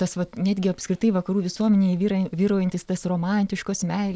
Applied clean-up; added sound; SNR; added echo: none; none; none; none.